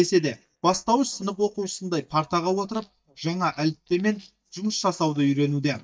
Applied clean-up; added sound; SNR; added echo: neural mask model DeepFilterNet 3.